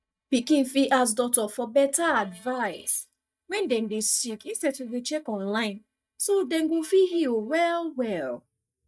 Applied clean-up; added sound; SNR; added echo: neural mask model DeepFilterNet 3.